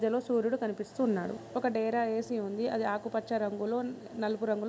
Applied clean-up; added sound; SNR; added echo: none; none; none; none.